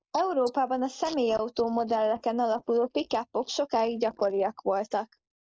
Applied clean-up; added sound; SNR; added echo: neural mask model Resemble Enhance denoiser.